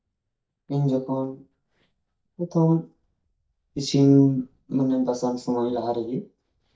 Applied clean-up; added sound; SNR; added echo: neural mask model DeepFilterNet 3.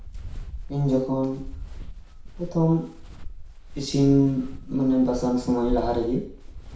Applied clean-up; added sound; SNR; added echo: none; Walk, footsteps; 11 dB; reverberation time 0.6 s.